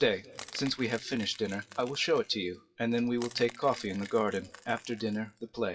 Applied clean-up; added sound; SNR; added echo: classical method WPE with log-MMSE.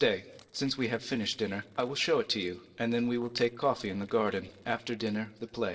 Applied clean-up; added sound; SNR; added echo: neural separator model SepFormer DNS4.